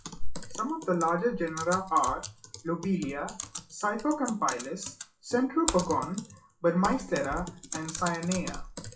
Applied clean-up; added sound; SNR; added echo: classical method WPE with log-MMSE.